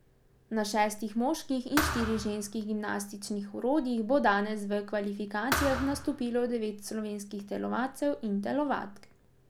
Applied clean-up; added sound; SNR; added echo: none; Thump, thud; 4 dB; none.